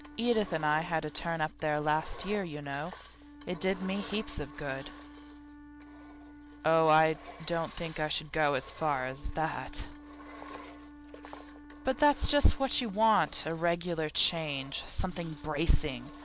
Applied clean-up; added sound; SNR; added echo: none; Engine + Wind instrument, woodwind instrument; 18 dB; none.